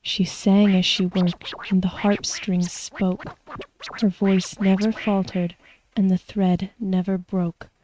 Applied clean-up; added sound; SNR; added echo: neural mask model RNNoise.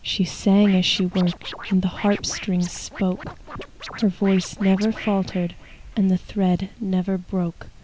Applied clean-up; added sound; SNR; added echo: none; Scratching (performance technique); 17 dB; none.